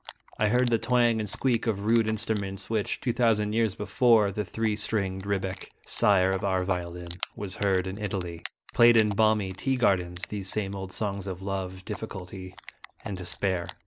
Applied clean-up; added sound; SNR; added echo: neural mask model Resemble Enhance denoiser.